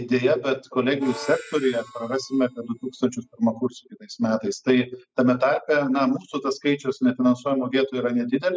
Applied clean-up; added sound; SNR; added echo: classical method spectral subtraction.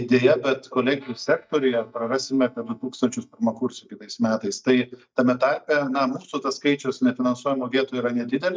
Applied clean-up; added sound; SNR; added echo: neural mask model DeepFilterNet 3.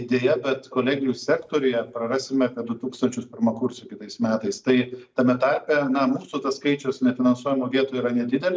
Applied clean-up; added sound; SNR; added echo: none; none; none; none.